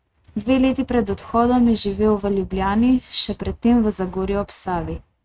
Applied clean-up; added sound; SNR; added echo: neural mask model RNNoise.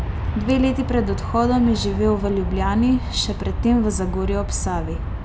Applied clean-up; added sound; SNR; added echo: none; Aircraft; 4 dB; none.